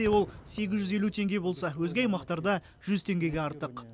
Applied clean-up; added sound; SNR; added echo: none; Fireworks; 19 dB; none.